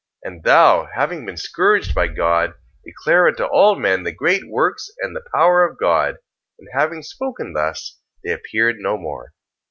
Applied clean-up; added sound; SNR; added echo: none; Bass drum; 17 dB; none.